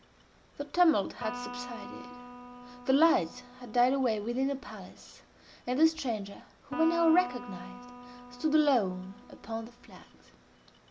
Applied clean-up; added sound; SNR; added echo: none; Electric guitar; 15 dB; none.